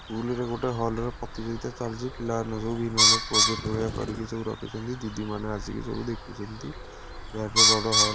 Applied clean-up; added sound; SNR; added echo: none; Bird; -3 dB; none.